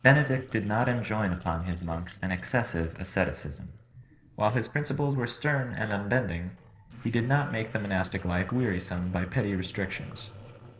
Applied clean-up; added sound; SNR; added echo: neural separator model SepFormer DNS4.